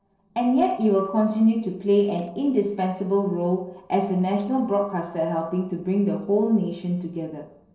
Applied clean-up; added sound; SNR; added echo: neural separator model SepFormer DNS4.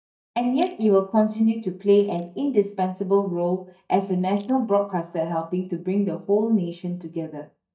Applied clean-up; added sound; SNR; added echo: neural mask model DeepFilterNet 3.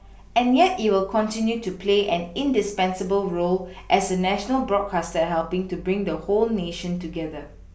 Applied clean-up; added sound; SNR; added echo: none; none; none; none.